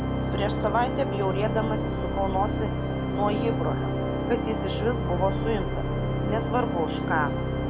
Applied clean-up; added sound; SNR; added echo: none; Organ; -3 dB; none.